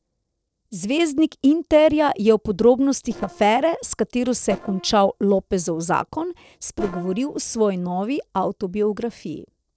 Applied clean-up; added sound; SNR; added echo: neural separator model SepFormer DNS4.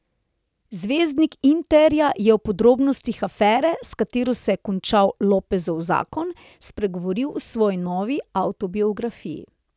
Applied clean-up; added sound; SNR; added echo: none; none; none; none.